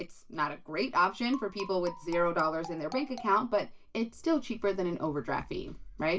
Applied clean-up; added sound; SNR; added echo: none; Marimba, xylophone; 16 dB; reverberation time 0.2 s.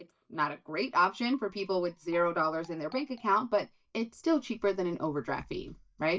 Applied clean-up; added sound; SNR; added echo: neural mask model DeepFilterNet 3.